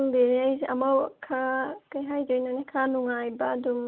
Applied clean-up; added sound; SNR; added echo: none; none; none; none.